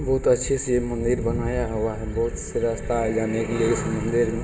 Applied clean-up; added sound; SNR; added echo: none; none; none; reverberation time 2.2 s.